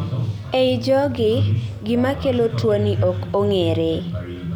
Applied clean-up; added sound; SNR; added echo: none; none; none; none.